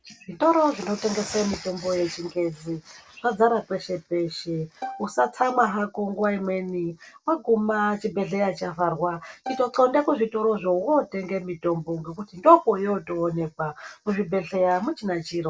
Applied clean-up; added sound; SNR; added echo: none; Bowed string instrument; 14 dB; none.